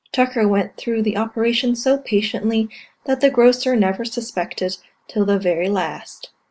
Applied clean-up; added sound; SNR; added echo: none; none; none; none.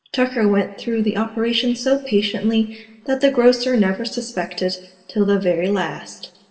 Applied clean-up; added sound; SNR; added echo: none; none; none; reverberation time 1.0 s.